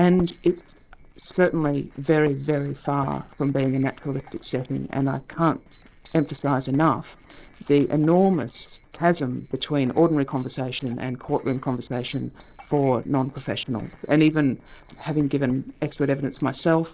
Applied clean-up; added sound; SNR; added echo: neural separator model SepFormer DNS4.